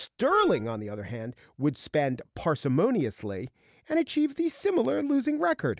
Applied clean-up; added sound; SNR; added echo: none; Wind instrument, woodwind instrument; 10 dB; none.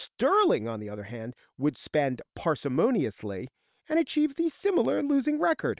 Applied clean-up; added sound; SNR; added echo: neural separator model SepFormer WHAM!.